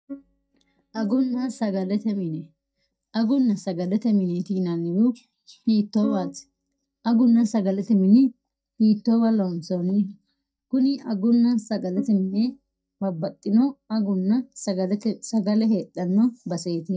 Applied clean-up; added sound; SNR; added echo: neural mask model DeepFilterNet 3.